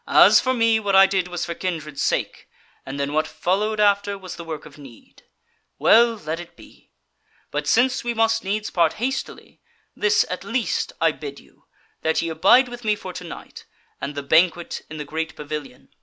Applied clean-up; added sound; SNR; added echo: none; none; none; none.